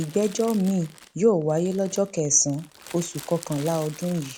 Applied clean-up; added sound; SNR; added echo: none; Crumpling, crinkling; 20 dB; none.